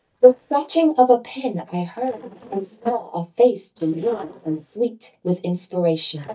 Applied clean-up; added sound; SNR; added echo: neural mask model DeepFilterNet 3.